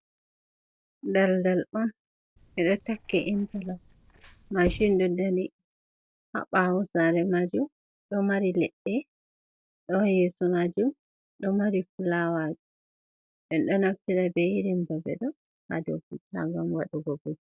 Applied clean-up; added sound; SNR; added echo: neural separator model SepFormer DNS4.